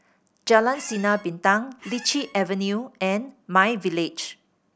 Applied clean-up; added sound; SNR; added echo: none; Squeak; 19 dB; none.